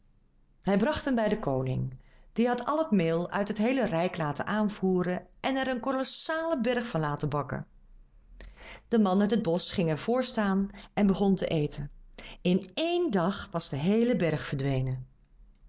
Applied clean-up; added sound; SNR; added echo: none; none; none; none.